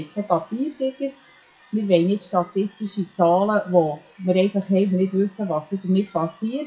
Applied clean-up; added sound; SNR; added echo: classical method WPE with log-MMSE.